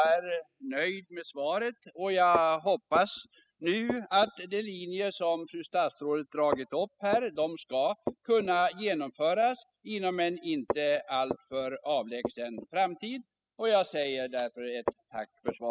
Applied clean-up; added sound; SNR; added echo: classical method spectral subtraction.